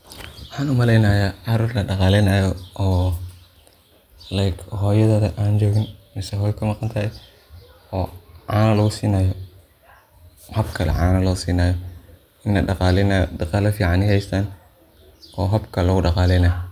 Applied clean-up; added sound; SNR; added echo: none; none; none; none.